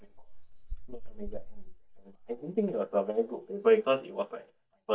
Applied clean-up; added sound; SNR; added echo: neural mask model DeepFilterNet 3.